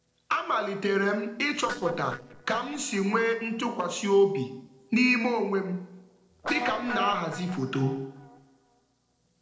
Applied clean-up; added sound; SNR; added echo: neural separator model SepFormer DNS4.